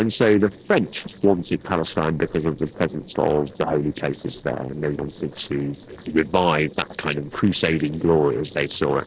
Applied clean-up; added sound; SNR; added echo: neural separator model SepFormer DNS4.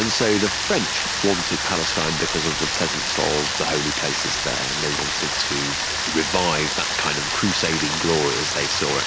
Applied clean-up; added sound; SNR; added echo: none; Rain; -1 dB; none.